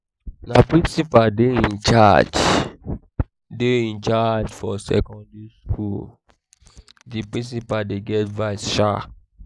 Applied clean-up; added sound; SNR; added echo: none; none; none; none.